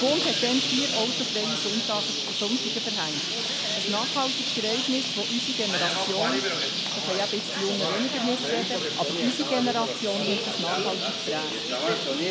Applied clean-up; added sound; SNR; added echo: none; Bird; -3 dB; none.